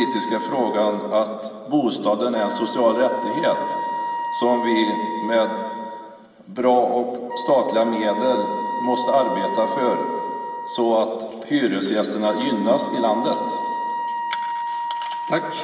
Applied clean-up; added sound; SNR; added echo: none; Wind instrument, woodwind instrument; 6 dB; reverberation time 2.9 s.